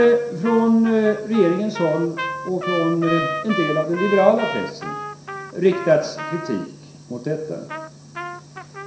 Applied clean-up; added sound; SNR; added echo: none; Trumpet; 10 dB; reverberation time 0.7 s.